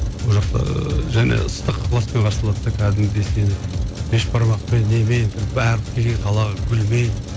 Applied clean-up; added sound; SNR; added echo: none; Truck; 9 dB; none.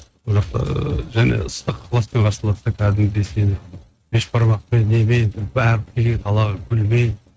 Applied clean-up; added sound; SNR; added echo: neural mask model RNNoise.